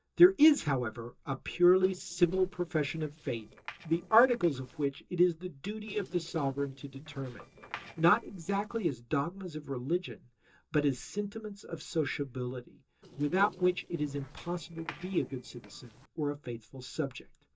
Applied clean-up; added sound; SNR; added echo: neural separator model SepFormer DNS4.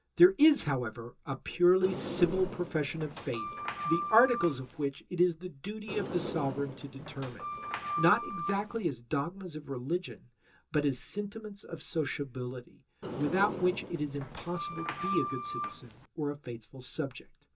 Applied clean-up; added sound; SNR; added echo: none; Sliding door; 6 dB; reverberation time 0.2 s.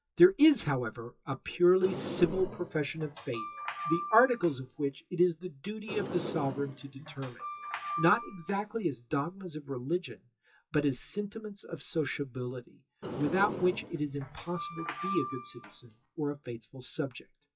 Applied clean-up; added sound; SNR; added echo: classical method WPE with log-MMSE.